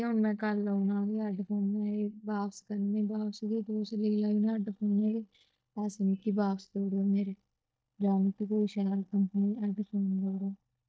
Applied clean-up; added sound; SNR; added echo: neural mask model DeepFilterNet 3.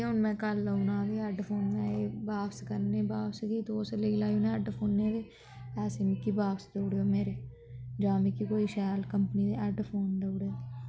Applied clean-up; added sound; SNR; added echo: none; none; none; none.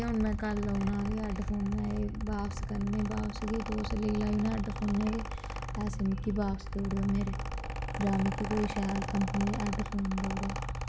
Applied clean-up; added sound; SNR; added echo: none; Mechanical fan; 4 dB; none.